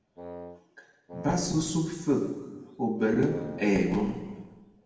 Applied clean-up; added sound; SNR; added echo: none; Wind instrument, woodwind instrument; 15 dB; reverberation time 1.3 s.